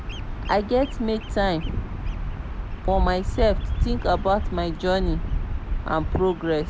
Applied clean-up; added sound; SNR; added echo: none; Bird vocalization, bird call, bird song; 2 dB; none.